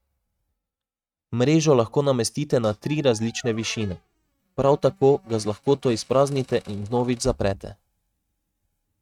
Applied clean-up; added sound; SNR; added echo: neural mask model RNNoise.